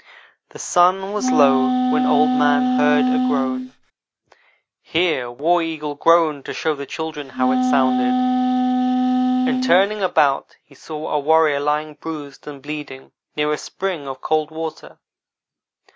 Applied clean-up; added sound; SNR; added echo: none; Wind instrument, woodwind instrument; -3 dB; none.